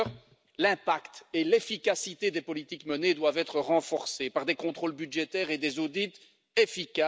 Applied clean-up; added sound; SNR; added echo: none; none; none; none.